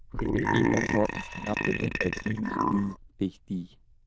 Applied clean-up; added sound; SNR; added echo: neural diffusion model UNIVERSE++.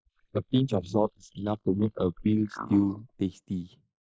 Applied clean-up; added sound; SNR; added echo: neural mask model Resemble Enhance denoiser.